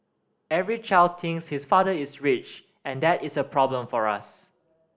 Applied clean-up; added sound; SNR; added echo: none; none; none; none.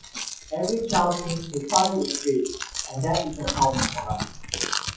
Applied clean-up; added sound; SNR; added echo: classical method WPE with log-MMSE.